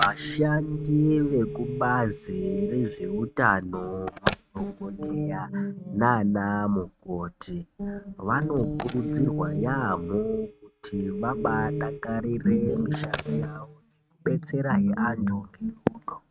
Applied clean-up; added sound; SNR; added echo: neural mask model RNNoise.